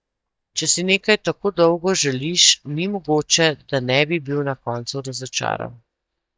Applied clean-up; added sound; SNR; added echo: neural mask model DeepFilterNet 3.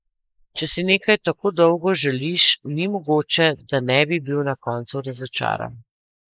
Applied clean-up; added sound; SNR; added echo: neural mask model Resemble Enhance denoiser.